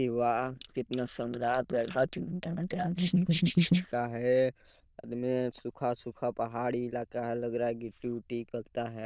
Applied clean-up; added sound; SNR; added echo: neural diffusion model UNIVERSE++.